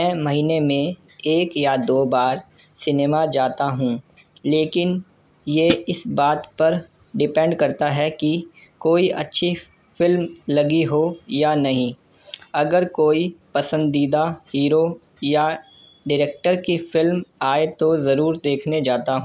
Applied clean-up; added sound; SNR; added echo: none; Hi-hat; 4 dB; none.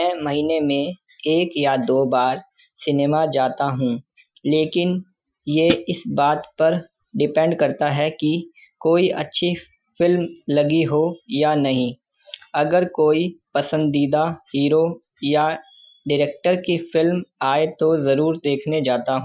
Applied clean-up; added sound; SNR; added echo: classical method Wiener filter.